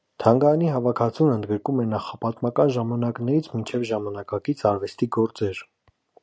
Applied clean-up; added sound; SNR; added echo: none; none; none; none.